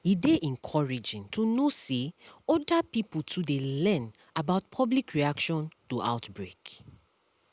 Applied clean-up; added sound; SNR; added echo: none; none; none; none.